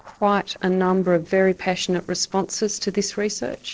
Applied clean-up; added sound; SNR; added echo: neural separator model SepFormer DNS4.